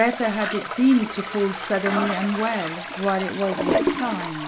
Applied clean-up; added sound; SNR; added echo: none; Toilet flush; 4 dB; none.